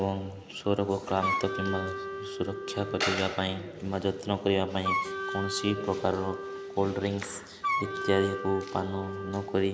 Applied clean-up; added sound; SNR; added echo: none; Wind instrument, woodwind instrument; 4 dB; none.